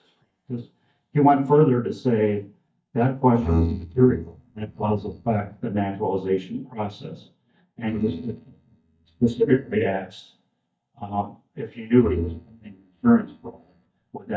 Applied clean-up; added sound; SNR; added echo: neural mask model DeepFilterNet 3.